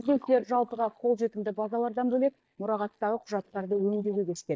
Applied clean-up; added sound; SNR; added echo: neural mask model DeepFilterNet 3.